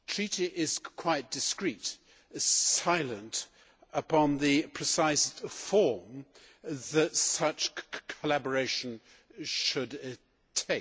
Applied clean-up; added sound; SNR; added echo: none; none; none; none.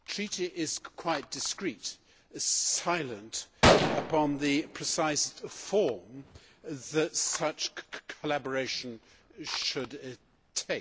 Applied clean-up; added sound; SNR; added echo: none; Gunshot, gunfire; 3 dB; none.